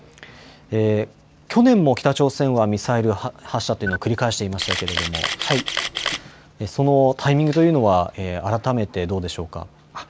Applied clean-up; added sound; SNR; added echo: none; Camera; 6 dB; none.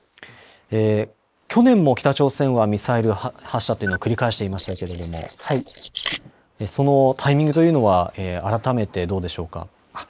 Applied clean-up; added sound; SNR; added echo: neural mask model Resemble Enhance denoiser.